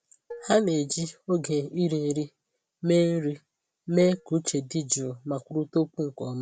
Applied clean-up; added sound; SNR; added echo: none; Dishes, pots, and pans; 19 dB; none.